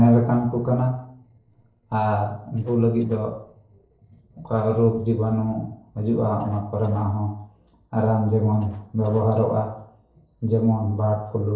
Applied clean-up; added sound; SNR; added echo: neural separator model SepFormer DNS4.